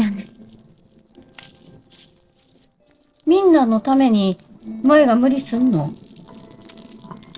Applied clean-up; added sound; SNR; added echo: neural separator model SepFormer DNS4.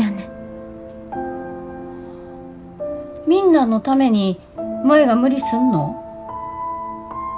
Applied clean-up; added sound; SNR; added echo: none; none; none; none.